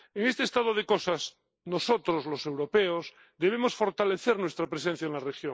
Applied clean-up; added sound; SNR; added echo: neural mask model Resemble Enhance denoiser.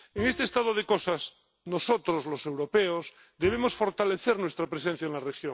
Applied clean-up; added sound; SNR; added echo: none; Bowed string instrument; 16 dB; none.